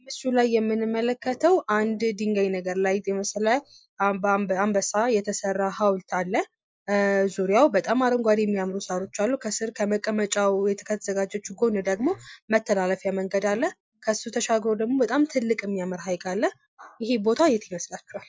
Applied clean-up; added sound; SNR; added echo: neural mask model Resemble Enhance denoiser.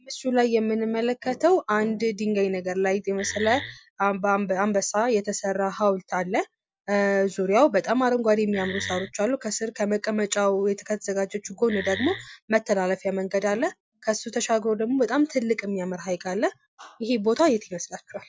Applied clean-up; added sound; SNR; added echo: none; Wood; 9 dB; none.